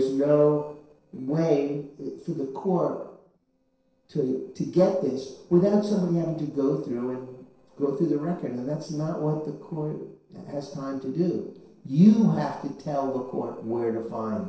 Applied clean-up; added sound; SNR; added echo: neural separator model SepFormer DNS4.